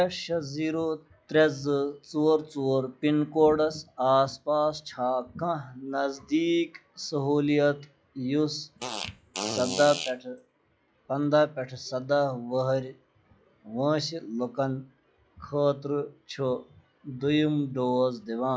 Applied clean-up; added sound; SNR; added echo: classical method log-MMSE.